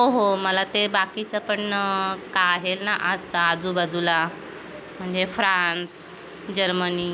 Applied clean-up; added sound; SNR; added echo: none; none; none; none.